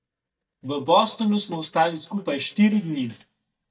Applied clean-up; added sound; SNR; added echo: neural mask model DeepFilterNet 3.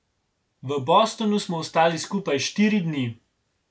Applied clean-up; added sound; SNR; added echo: none; none; none; none.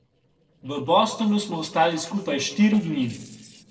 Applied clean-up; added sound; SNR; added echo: neural separator model SepFormer DNS4.